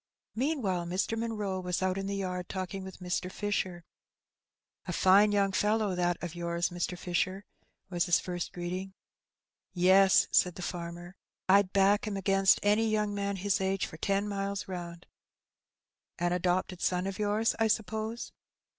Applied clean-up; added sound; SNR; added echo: none; none; none; none.